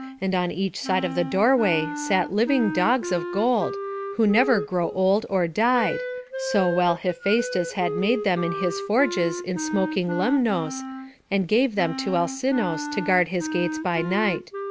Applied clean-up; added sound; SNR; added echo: none; Wind instrument, woodwind instrument; 8 dB; none.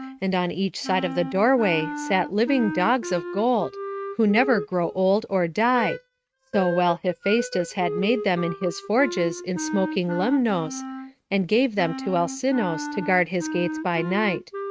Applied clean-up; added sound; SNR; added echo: neural mask model RNNoise.